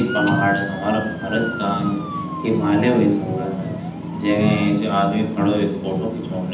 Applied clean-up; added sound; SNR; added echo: none; Motor vehicle (road) / Siren; 12 dB; reverberation time 0.8 s.